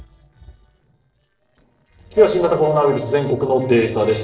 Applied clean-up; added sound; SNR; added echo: neural separator model SepFormer DNS4.